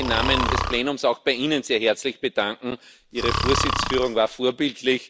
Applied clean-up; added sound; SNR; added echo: none; Breathing; 5 dB; none.